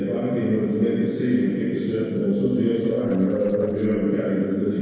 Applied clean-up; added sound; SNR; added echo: neural separator model SepFormer DNS4.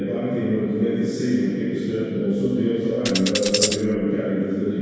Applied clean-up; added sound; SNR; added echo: none; Tambourine; 4 dB; reverberation time 2.0 s.